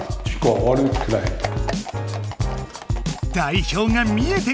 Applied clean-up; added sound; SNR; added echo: none; Livestock, farm animals, working animals; 15 dB; none.